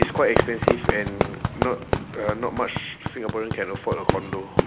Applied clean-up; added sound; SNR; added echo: none; Fireworks; -2 dB; none.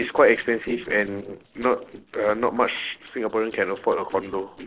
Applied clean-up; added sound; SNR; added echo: neural separator model SepFormer DNS4.